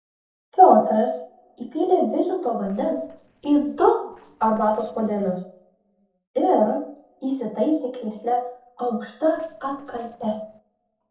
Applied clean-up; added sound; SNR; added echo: neural separator model SepFormer DNS4.